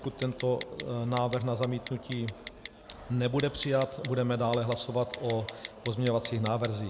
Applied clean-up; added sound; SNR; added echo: none; Telephone; 15 dB; none.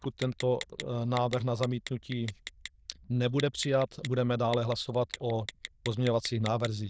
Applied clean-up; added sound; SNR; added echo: neural diffusion model UNIVERSE++.